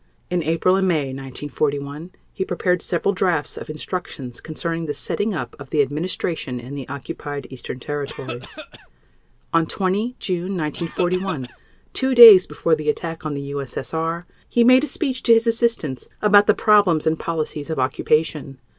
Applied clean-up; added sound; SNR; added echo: none; Cough; 14 dB; none.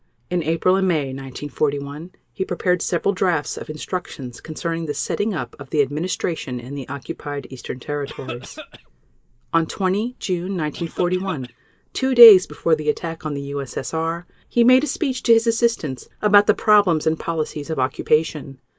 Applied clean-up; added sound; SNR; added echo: neural mask model Resemble Enhance denoiser.